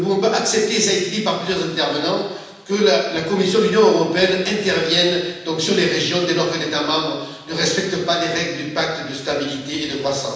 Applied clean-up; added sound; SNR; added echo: none; none; none; reverberation time 1.1 s.